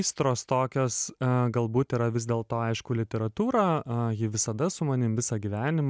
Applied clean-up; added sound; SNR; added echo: none; none; none; none.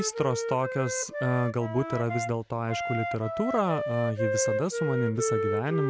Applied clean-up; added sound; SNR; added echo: none; Wind instrument, woodwind instrument; 2 dB; none.